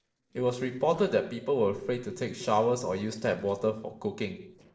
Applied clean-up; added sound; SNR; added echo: neural separator model SepFormer DNS4.